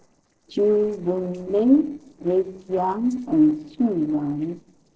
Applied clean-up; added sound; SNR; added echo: neural separator model SepFormer DNS4.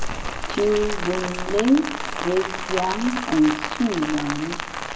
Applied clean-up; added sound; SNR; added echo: none; Rain; 4 dB; reverberation time 2.0 s.